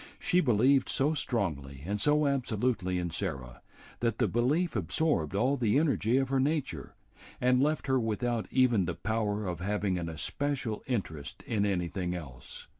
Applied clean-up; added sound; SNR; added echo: none; none; none; none.